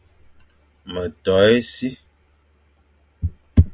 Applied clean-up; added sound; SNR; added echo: none; none; none; none.